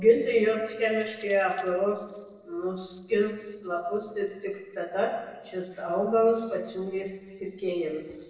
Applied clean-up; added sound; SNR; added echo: neural separator model SepFormer DNS4.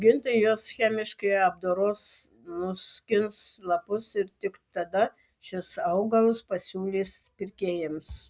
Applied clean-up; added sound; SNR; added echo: none; none; none; none.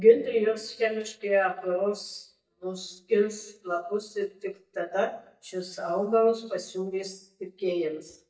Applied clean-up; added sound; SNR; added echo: neural mask model DeepFilterNet 3.